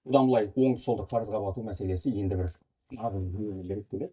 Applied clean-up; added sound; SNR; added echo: neural mask model DeepFilterNet 3.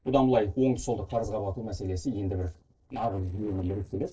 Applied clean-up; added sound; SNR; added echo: neural separator model SepFormer DNS4.